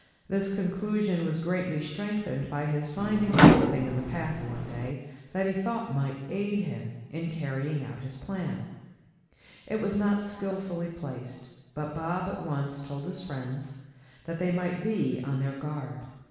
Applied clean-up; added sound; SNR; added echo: none; Microwave oven; -5 dB; reverberation time 1.2 s.